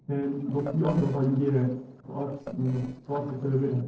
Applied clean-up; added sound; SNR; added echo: neural separator model SepFormer DNS4.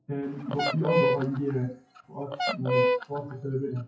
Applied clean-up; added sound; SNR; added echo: classical method WPE with log-MMSE.